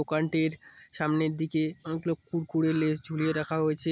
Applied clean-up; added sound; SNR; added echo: none; none; none; none.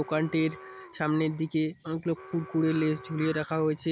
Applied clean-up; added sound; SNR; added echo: none; Alarm; 20 dB; none.